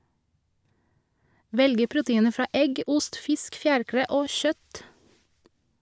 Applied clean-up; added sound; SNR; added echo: none; none; none; none.